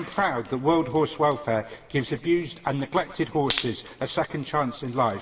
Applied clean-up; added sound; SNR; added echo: none; Wood; 10 dB; reverberation time 2.4 s.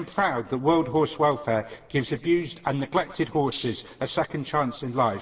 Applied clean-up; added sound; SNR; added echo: neural separator model SepFormer DNS4.